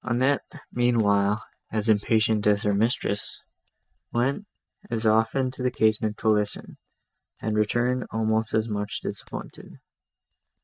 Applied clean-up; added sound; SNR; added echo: neural mask model DeepFilterNet 3.